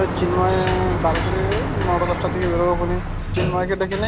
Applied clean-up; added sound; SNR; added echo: none; Sliding door; 1 dB; none.